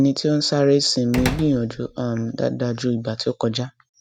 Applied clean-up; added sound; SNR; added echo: none; Slam; 10 dB; none.